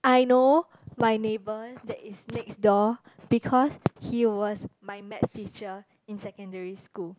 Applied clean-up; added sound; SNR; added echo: none; none; none; none.